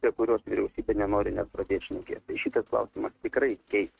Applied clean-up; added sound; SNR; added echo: neural mask model RNNoise.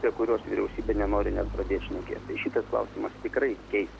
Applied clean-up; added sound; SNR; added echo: none; Stream; 9 dB; none.